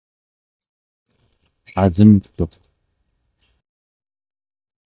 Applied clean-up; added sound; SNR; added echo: neural mask model DeepFilterNet 3.